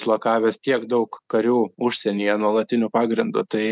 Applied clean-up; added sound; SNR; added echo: none; none; none; none.